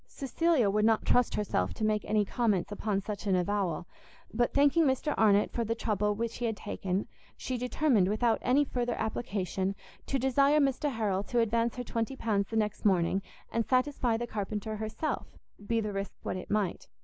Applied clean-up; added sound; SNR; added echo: neural mask model Resemble Enhance denoiser.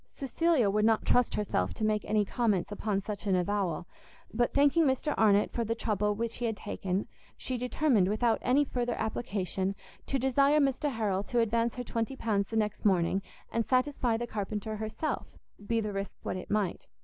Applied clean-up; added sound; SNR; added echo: none; Buzz; 18 dB; none.